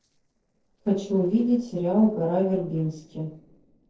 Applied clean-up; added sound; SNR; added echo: neural separator model SepFormer DNS4.